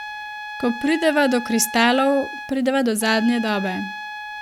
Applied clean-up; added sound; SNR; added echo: none; Trumpet; 11 dB; none.